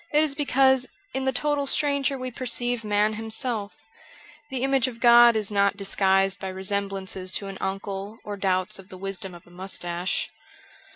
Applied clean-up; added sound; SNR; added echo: none; none; none; none.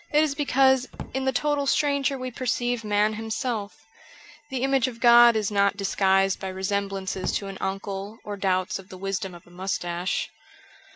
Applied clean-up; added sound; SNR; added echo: none; Drawer open or close; 16 dB; none.